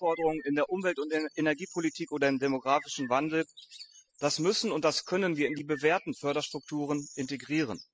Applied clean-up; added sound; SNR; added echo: classical method spectral subtraction.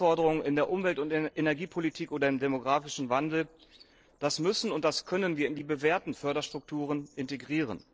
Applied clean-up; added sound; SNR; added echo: neural separator model SepFormer DNS4.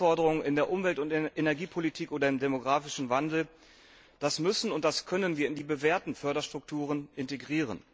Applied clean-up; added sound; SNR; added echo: none; none; none; none.